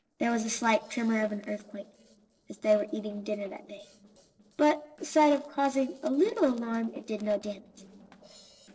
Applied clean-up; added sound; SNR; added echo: neural separator model SepFormer DNS4.